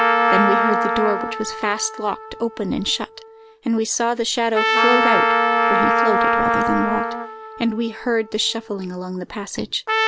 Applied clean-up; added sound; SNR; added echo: none; Trumpet + Trumpet; -2 dB; none.